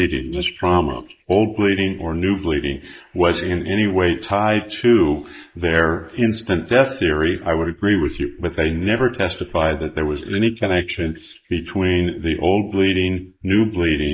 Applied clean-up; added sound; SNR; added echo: neural mask model Resemble Enhance denoiser.